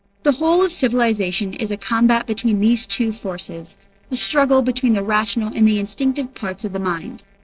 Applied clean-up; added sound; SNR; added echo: neural separator model SepFormer DNS4.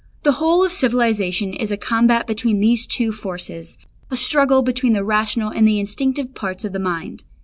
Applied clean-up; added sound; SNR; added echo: none; none; none; none.